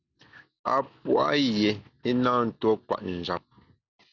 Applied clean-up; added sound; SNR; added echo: none; none; none; none.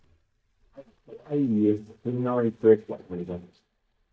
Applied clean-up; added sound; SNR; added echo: neural mask model DeepFilterNet 3.